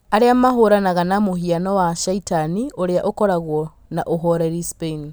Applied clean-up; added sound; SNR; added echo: none; none; none; none.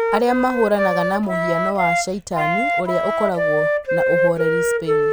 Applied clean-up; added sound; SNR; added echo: none; Wind instrument, woodwind instrument; -2 dB; none.